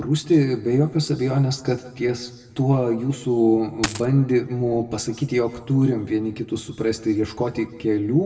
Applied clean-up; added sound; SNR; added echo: none; Coin (dropping); 6 dB; reverberation time 0.9 s.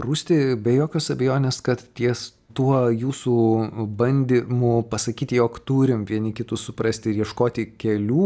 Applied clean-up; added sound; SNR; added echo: none; none; none; none.